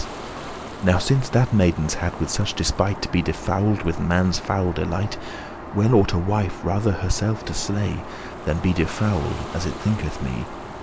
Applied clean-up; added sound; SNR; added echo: none; Aircraft + Ocean; 12 dB; none.